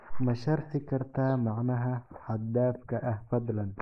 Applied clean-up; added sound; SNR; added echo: neural mask model Resemble Enhance denoiser.